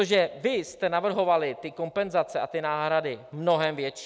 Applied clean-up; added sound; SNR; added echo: none; none; none; none.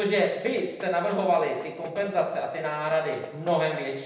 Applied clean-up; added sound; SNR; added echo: none; Knock; 19 dB; reverberation time 0.9 s.